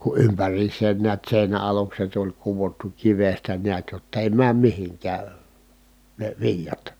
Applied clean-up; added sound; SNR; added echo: none; none; none; none.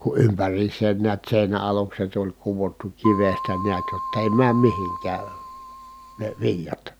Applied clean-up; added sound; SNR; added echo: none; Keyboard (musical); 8 dB; none.